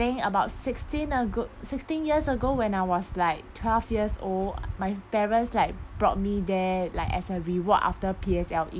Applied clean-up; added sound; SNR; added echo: none; none; none; none.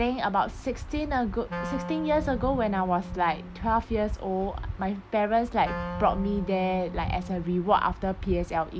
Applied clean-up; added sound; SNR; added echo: none; Wind instrument, woodwind instrument; 11 dB; none.